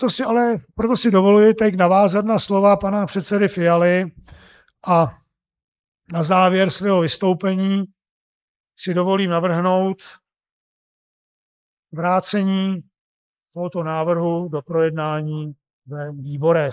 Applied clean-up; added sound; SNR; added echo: neural mask model Resemble Enhance denoiser.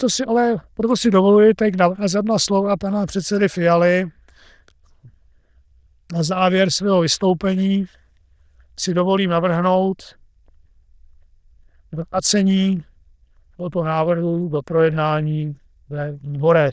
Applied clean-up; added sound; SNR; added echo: neural diffusion model UNIVERSE++.